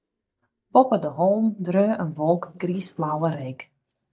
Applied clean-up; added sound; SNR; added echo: neural mask model DeepFilterNet 3.